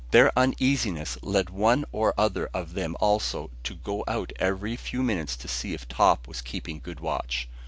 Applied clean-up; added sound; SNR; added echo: none; none; none; none.